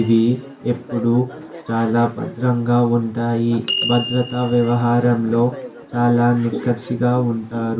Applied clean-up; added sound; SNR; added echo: none; Door / Bell; 14 dB; reverberation time 0.3 s.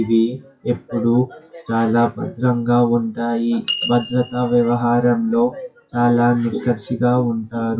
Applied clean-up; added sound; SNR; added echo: classical method WPE with log-MMSE.